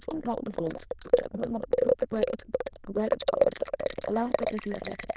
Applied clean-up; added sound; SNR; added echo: neural diffusion model UNIVERSE++.